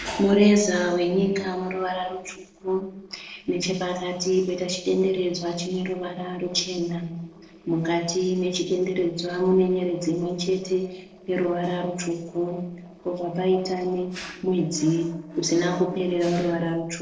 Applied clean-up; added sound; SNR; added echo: neural separator model SepFormer DNS4.